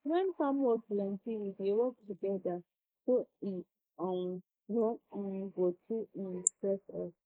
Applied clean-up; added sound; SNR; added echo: neural mask model Resemble Enhance denoiser.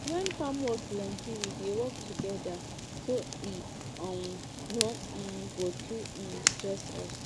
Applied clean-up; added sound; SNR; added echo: none; Fire; 1 dB; none.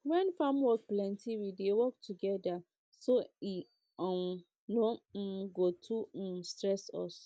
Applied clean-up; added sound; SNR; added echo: none; none; none; none.